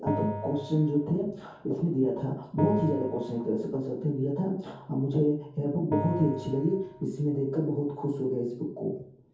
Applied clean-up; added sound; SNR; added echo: none; Bell; 10 dB; reverberation time 0.6 s.